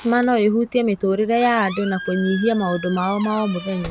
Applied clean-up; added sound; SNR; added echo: none; Squeak; 15 dB; none.